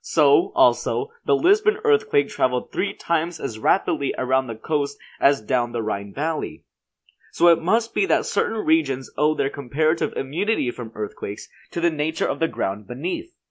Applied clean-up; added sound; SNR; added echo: none; none; none; none.